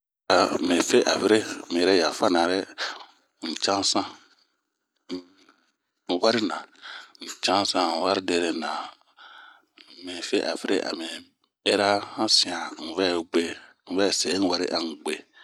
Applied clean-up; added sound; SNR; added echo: none; none; none; none.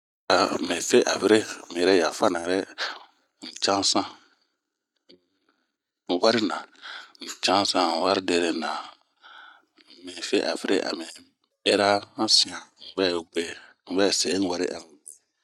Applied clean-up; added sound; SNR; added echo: neural mask model DeepFilterNet 3.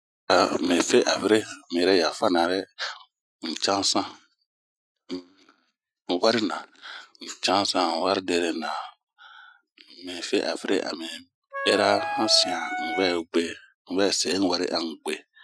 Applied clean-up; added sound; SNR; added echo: classical method Wiener filter.